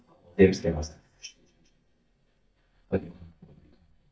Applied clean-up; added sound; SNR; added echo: neural mask model DeepFilterNet 3.